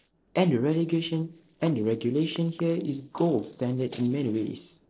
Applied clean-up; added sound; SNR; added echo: neural separator model SepFormer DNS4.